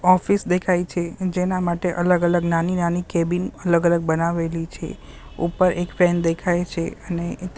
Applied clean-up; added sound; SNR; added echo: none; none; none; none.